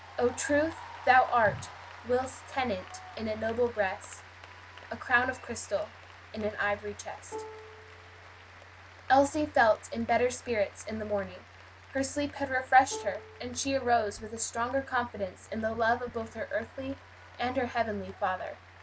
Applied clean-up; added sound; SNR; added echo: none; Plucked string instrument + Applause / Cheering; 18 dB; none.